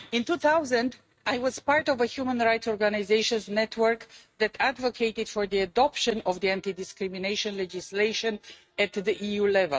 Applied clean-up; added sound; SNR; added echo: neural mask model RNNoise.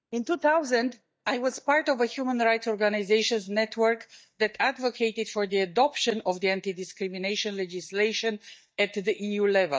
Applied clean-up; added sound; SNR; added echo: neural mask model DeepFilterNet 3.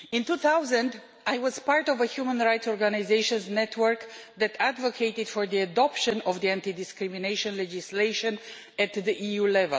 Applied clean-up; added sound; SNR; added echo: none; none; none; none.